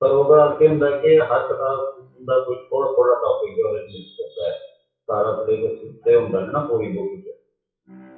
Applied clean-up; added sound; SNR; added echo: classical method WPE with log-MMSE.